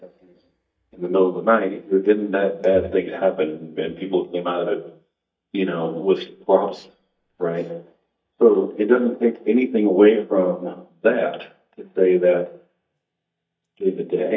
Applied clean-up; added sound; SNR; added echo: neural mask model DeepFilterNet 3.